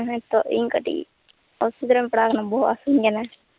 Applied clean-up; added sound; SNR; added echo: none; none; none; none.